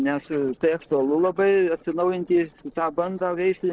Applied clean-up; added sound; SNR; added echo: neural separator model SepFormer DNS4.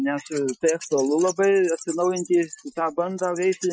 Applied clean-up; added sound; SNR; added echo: classical method Wiener filter.